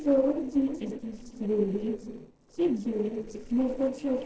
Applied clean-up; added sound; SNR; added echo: neural separator model SepFormer DNS4.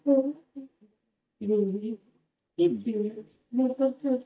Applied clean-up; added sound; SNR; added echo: neural mask model DeepFilterNet 3.